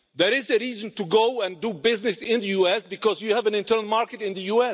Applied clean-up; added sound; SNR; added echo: none; none; none; none.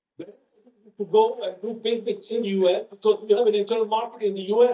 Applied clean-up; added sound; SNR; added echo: neural mask model DeepFilterNet 3.